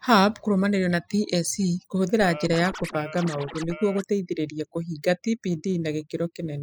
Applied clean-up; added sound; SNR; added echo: classical method spectral subtraction.